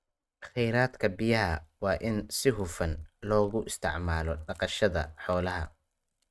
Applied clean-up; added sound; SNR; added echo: neural mask model RNNoise.